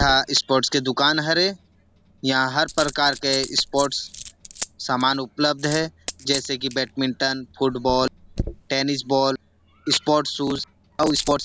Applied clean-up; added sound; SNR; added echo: none; Coin (dropping); 14 dB; none.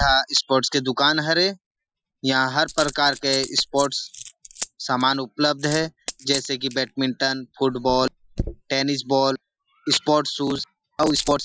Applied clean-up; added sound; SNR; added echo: classical method Wiener filter.